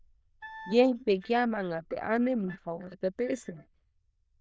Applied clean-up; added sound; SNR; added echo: neural diffusion model UNIVERSE++.